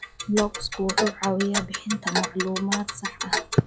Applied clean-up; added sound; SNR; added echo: classical method log-MMSE.